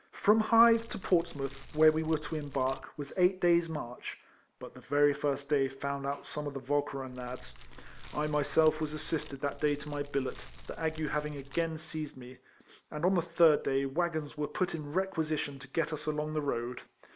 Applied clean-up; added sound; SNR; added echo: none; Fire; 14 dB; none.